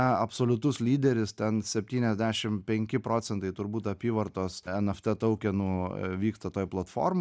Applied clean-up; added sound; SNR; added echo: none; none; none; none.